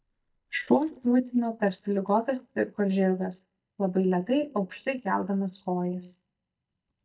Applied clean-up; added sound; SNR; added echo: neural mask model DeepFilterNet 3.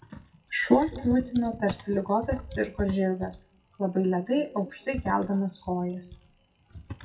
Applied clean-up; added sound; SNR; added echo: classical method WPE with log-MMSE.